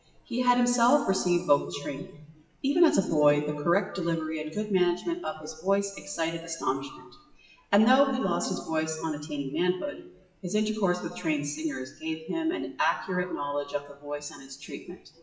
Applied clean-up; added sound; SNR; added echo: classical method WPE with log-MMSE.